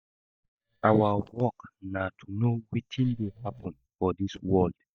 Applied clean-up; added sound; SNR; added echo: neural mask model DeepFilterNet 3.